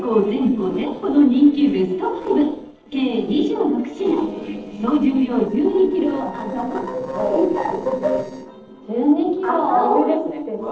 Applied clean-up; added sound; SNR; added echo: neural separator model SepFormer DNS4.